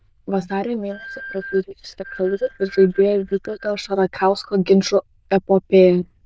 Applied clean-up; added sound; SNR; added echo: neural diffusion model UNIVERSE++.